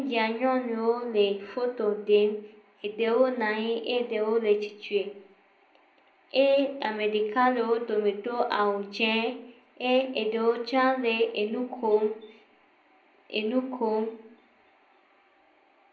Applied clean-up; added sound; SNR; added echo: none; none; none; reverberation time 0.5 s.